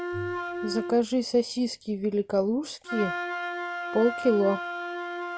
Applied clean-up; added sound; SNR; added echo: none; Wind instrument, woodwind instrument; 7 dB; none.